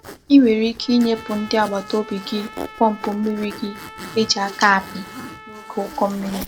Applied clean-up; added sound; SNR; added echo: none; Zipper (clothing) + Trumpet; 15 dB; none.